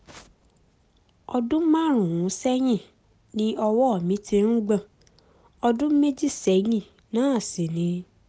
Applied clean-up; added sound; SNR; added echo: none; none; none; none.